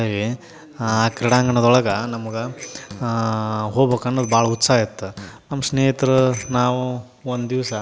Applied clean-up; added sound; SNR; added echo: none; Bicycle bell + Fart; 20 dB; none.